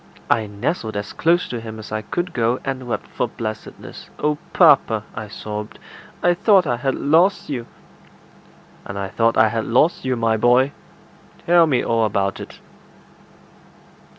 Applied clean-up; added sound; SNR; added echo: none; none; none; none.